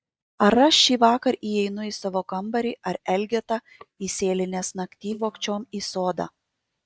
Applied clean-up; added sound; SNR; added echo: neural mask model DeepFilterNet 3.